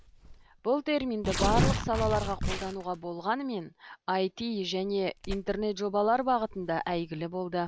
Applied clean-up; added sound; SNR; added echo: none; Tearing; 5 dB; none.